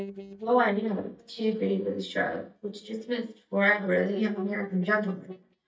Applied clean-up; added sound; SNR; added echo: neural mask model DeepFilterNet 3.